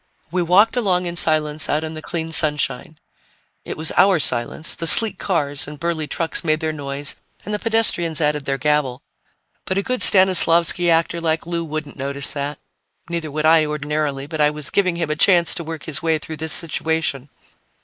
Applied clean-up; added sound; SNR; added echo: neural mask model Resemble Enhance denoiser.